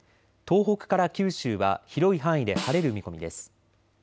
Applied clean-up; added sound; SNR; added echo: none; Snare drum; 12 dB; none.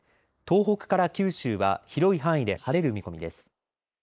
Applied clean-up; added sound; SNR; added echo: neural mask model Resemble Enhance denoiser.